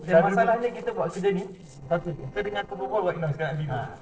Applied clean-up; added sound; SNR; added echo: neural separator model SepFormer DNS4.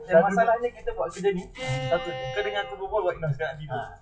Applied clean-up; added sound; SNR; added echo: classical method WPE with log-MMSE.